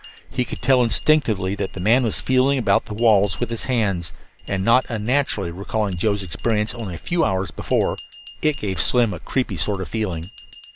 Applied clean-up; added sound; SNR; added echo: none; Bell; 18 dB; none.